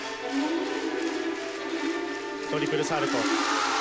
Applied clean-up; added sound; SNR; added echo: none; Wind instrument, woodwind instrument; 12 dB; none.